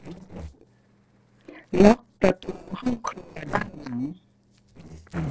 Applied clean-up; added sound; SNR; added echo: neural separator model SepFormer DNS4.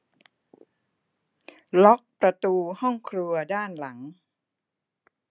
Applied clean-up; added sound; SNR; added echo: none; none; none; none.